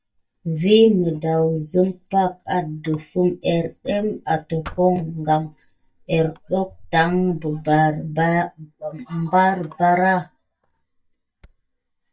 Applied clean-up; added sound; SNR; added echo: neural mask model DeepFilterNet 3.